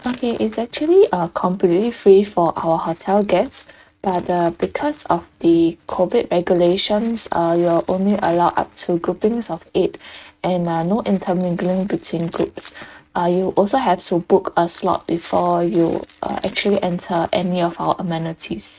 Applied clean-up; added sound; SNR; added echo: neural mask model RNNoise.